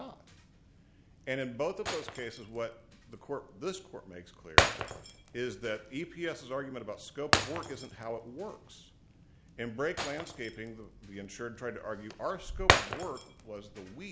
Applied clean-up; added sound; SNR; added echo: none; Shatter; -4 dB; none.